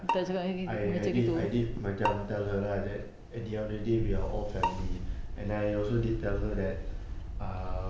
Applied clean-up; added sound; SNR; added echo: none; Bowed string instrument + Wind / Bird; 3 dB; none.